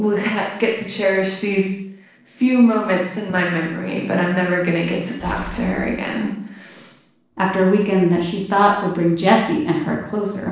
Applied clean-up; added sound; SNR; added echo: neural separator model SepFormer DNS4.